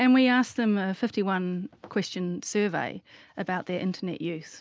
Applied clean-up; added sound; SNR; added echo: none; none; none; none.